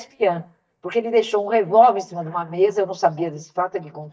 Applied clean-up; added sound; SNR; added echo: neural mask model DeepFilterNet 3.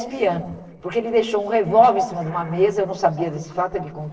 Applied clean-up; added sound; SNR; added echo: neural separator model SepFormer DNS4.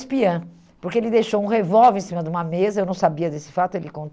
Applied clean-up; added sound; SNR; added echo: none; none; none; none.